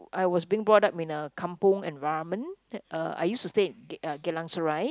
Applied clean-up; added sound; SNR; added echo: none; none; none; none.